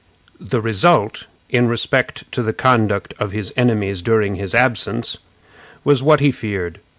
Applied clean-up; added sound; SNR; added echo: none; none; none; none.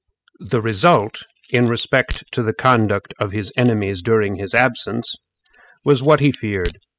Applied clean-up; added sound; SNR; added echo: classical method spectral subtraction.